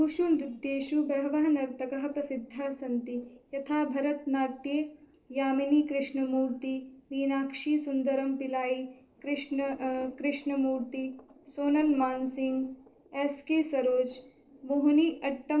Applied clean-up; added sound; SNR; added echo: neural separator model SepFormer DNS4.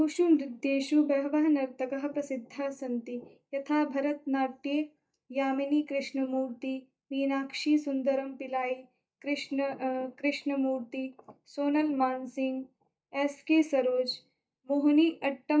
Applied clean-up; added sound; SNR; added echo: neural mask model DeepFilterNet 3.